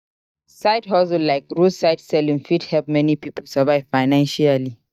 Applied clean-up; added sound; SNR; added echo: neural mask model DeepFilterNet 3.